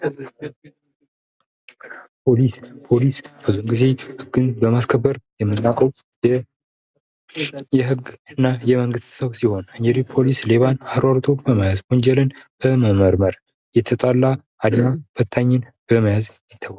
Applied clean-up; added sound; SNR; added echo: none; none; none; none.